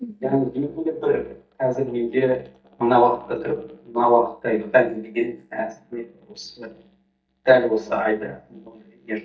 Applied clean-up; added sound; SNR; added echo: neural mask model DeepFilterNet 3.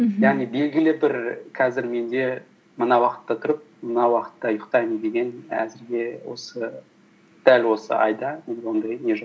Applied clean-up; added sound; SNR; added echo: none; none; none; none.